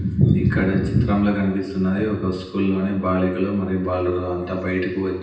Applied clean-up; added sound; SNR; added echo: none; none; none; reverberation time 0.9 s.